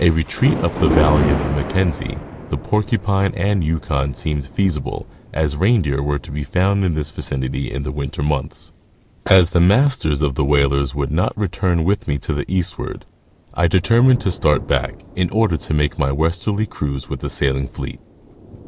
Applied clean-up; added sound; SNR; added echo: none; Thunder; 12 dB; none.